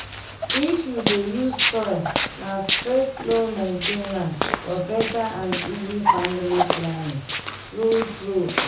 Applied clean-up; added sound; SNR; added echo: none; Walk, footsteps; 2 dB; reverberation time 0.6 s.